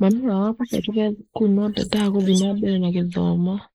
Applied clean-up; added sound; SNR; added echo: neural mask model Resemble Enhance denoiser.